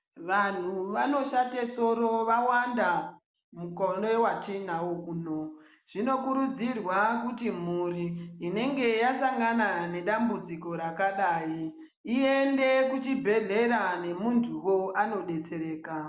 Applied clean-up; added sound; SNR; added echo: none; none; none; none.